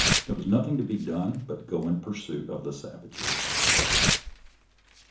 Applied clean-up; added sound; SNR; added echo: none; Tearing; -2 dB; reverberation time 0.7 s.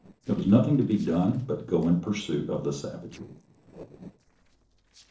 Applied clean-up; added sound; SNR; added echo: neural separator model SepFormer DNS4.